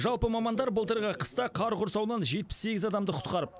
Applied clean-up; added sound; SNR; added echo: none; none; none; none.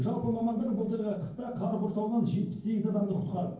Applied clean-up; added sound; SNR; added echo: neural separator model SepFormer DNS4.